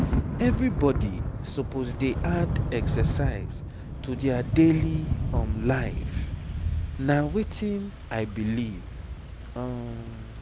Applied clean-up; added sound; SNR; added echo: none; Thunder / Rain; 1 dB; none.